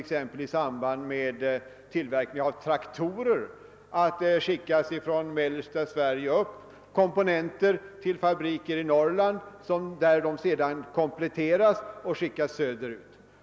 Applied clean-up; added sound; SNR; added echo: none; none; none; none.